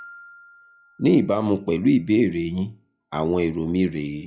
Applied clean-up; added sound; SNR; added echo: classical method log-MMSE.